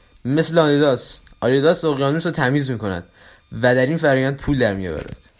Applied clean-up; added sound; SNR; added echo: none; none; none; none.